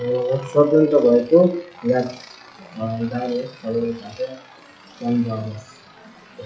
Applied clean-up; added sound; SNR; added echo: classical method WPE with log-MMSE.